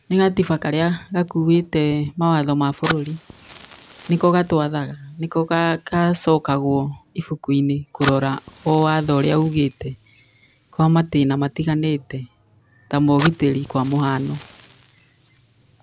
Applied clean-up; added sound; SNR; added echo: none; Fire; 16 dB; none.